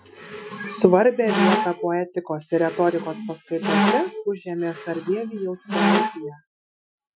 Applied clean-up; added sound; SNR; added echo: classical method Wiener filter.